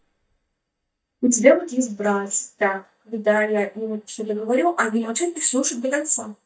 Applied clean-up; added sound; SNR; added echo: neural mask model DeepFilterNet 3.